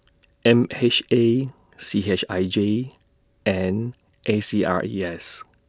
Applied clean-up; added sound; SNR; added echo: none; none; none; none.